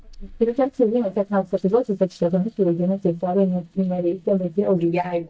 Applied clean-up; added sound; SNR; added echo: neural mask model DeepFilterNet 3.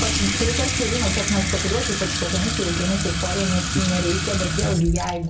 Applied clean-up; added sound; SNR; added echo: none; Sink (filling or washing) / Water tap, faucet; -1 dB; reverberation time 0.2 s.